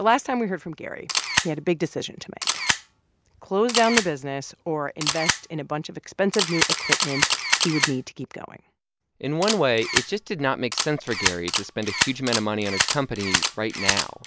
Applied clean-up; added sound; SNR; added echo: none; Camera; 1 dB; none.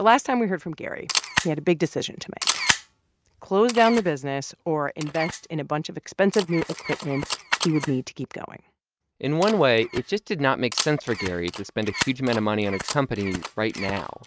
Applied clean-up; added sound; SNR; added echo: neural mask model RNNoise.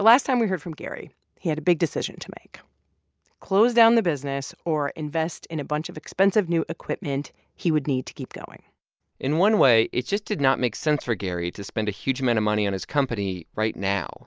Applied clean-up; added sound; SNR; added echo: none; none; none; none.